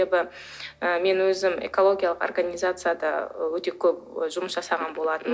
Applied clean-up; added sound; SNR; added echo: none; none; none; none.